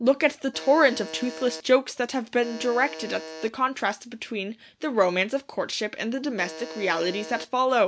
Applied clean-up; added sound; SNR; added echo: none; Alarm; 14 dB; none.